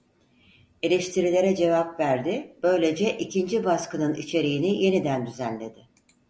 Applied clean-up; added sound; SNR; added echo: none; none; none; none.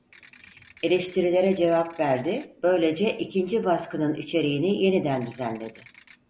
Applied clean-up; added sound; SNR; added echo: none; Ratchet, pawl / Percussion; 20 dB; none.